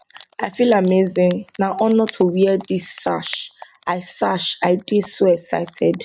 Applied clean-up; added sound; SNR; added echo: neural mask model RNNoise.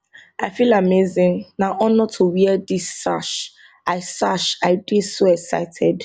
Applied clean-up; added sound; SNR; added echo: none; none; none; none.